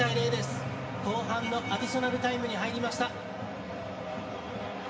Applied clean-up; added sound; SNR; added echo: none; Guitar; 11 dB; reverberation time 0.8 s.